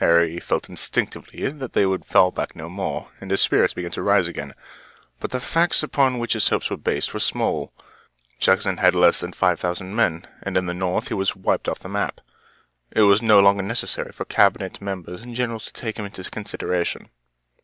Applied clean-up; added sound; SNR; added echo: none; none; none; none.